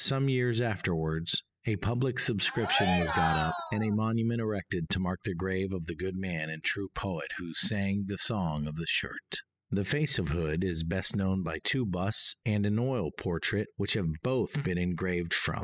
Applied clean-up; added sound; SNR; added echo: classical method spectral subtraction.